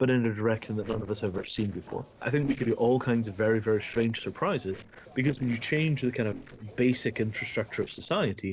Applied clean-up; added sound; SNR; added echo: neural separator model SepFormer DNS4.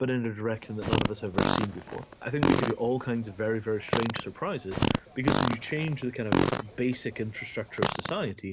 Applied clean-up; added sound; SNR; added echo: none; Fart; -1 dB; none.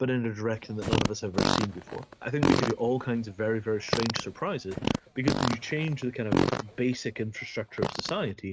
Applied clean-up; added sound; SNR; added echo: neural mask model RNNoise.